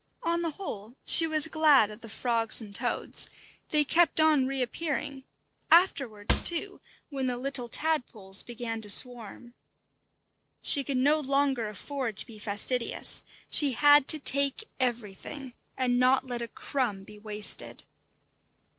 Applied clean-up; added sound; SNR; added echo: neural separator model SepFormer DNS4.